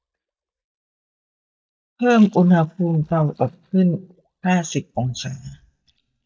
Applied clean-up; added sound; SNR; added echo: neural mask model DeepFilterNet 3.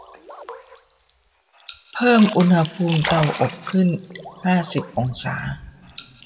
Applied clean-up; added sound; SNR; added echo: none; Splash, splatter; 12 dB; reverberation time 2.1 s.